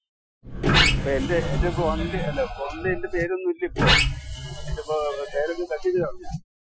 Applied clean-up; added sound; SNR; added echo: classical method Wiener filter.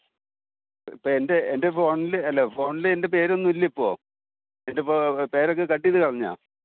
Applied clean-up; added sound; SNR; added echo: none; none; none; none.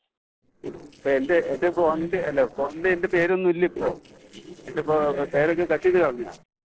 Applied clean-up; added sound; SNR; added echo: neural separator model SepFormer DNS4.